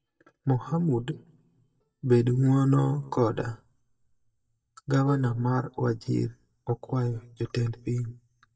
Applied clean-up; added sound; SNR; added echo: neural mask model DeepFilterNet 3.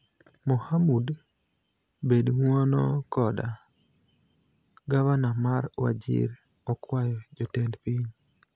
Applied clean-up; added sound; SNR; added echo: none; none; none; none.